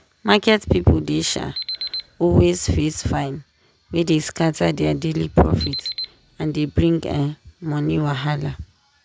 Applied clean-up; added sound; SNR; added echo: none; Alarm; 10 dB; none.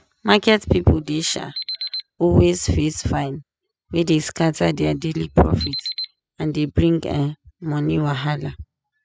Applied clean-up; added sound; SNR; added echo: classical method spectral subtraction.